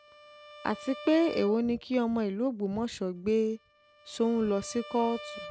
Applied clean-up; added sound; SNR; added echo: none; Bowed string instrument; 17 dB; none.